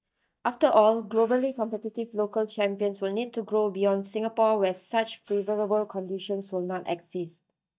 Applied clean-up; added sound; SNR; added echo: neural mask model DeepFilterNet 3.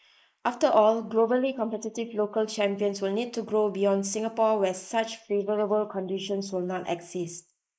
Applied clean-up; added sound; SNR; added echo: neural mask model Resemble Enhance denoiser.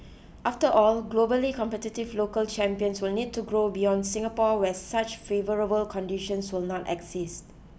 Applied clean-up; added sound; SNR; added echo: none; none; none; none.